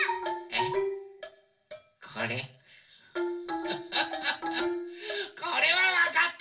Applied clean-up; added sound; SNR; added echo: none; none; none; reverberation time 0.3 s.